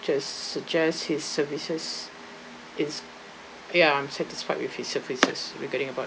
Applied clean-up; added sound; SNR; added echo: none; none; none; none.